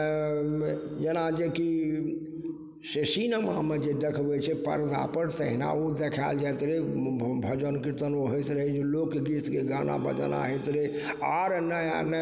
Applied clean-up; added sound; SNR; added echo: none; none; none; none.